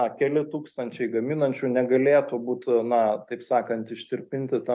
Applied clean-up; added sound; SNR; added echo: none; none; none; none.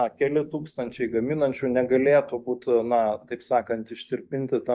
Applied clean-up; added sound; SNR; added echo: neural mask model DeepFilterNet 3.